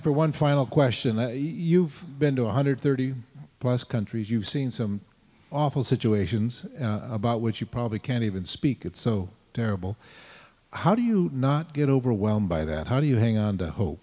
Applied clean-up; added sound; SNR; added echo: none; none; none; none.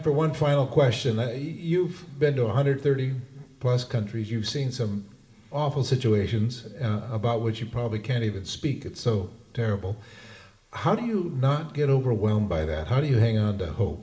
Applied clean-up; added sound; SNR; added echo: none; none; none; reverberation time 1.6 s.